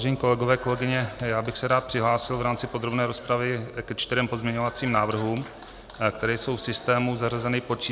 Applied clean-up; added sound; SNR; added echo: none; Applause / Clapping; 20 dB; none.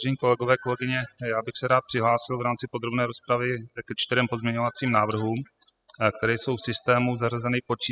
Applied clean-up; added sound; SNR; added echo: classical method spectral subtraction.